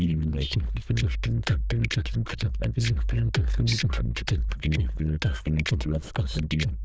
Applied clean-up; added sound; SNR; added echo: neural diffusion model UNIVERSE++.